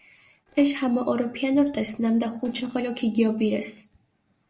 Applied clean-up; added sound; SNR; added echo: neural separator model SepFormer DNS4.